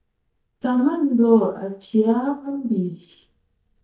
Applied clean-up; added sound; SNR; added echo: neural mask model DeepFilterNet 3.